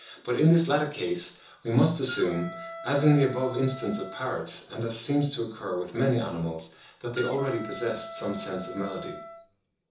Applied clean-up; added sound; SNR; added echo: none; Wind instrument, woodwind instrument; 14 dB; reverberation time 0.6 s.